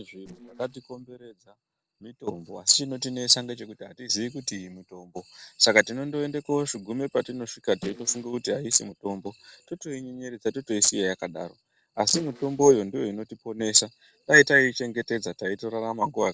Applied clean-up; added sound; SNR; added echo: neural separator model SepFormer DNS4.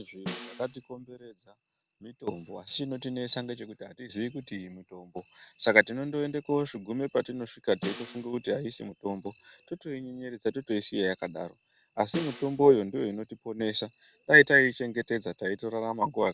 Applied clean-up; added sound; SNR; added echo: none; Snare drum; 15 dB; none.